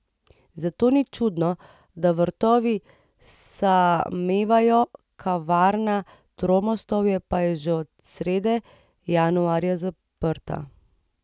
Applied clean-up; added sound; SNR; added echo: none; none; none; none.